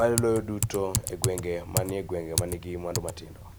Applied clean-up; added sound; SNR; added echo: none; Typing; 3 dB; none.